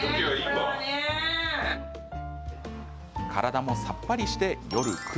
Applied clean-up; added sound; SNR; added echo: none; none; none; none.